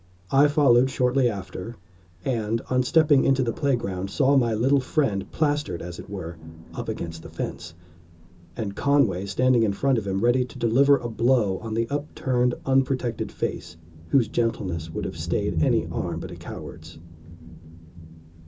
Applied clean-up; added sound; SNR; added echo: none; Thunder; 14 dB; reverberation time 0.2 s.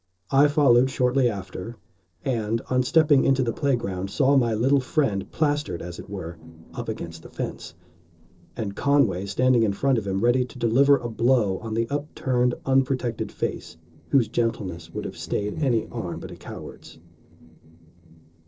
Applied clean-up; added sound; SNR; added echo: neural separator model SepFormer DNS4.